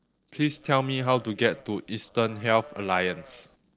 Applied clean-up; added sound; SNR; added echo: neural separator model SepFormer DNS4.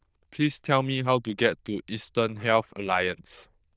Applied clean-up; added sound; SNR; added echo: neural diffusion model UNIVERSE++.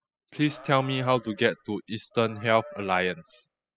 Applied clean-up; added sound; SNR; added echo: classical method spectral subtraction.